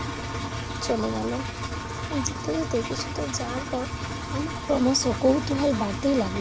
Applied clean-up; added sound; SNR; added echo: none; Engine; 4 dB; none.